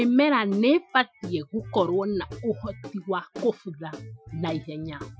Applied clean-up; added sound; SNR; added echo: classical method Wiener filter.